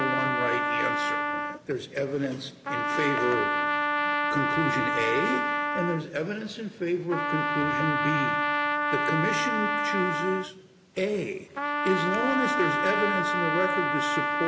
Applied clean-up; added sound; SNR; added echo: none; Trumpet; -3 dB; none.